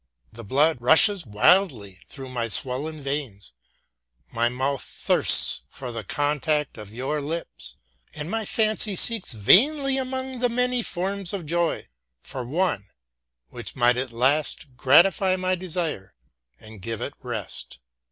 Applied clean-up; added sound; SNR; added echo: none; none; none; none.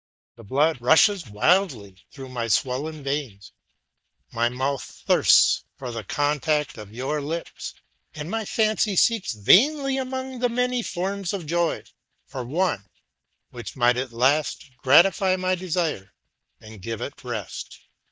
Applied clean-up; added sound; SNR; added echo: neural mask model DeepFilterNet 3.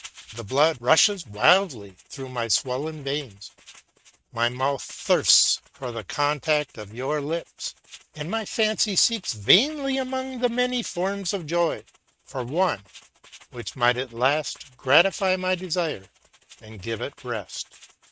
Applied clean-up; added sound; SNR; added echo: neural mask model RNNoise.